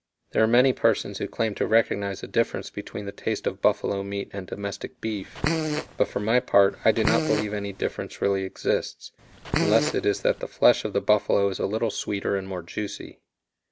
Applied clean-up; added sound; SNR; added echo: none; Fart; 4 dB; none.